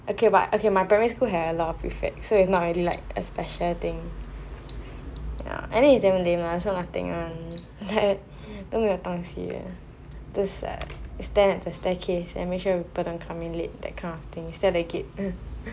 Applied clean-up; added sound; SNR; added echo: none; none; none; none.